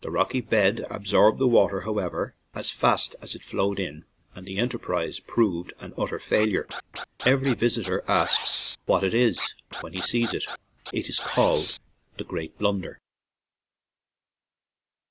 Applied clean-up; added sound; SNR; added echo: none; Scratching (performance technique); 12 dB; none.